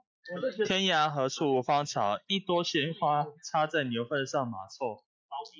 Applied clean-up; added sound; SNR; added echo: neural mask model Resemble Enhance denoiser.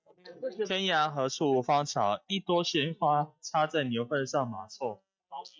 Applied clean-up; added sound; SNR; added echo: neural mask model DeepFilterNet 3.